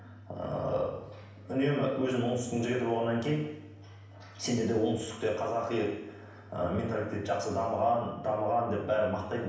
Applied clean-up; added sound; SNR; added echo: none; none; none; reverberation time 0.9 s.